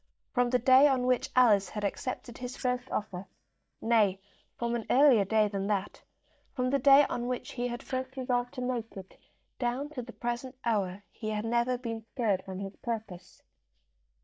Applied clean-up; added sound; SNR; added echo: neural mask model DeepFilterNet 3.